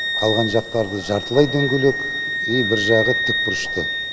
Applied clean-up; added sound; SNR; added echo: none; Wind instrument, woodwind instrument; 3 dB; none.